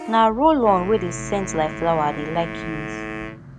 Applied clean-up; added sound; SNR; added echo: none; Wind instrument, woodwind instrument + Bus / Vehicle horn, car horn, honking; 10 dB; none.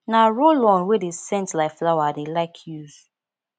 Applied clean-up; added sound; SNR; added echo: none; none; none; none.